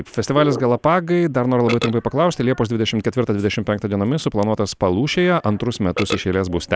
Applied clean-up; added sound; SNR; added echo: none; Burping, eructation; 16 dB; none.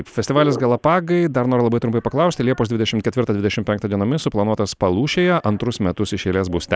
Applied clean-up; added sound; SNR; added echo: none; none; none; none.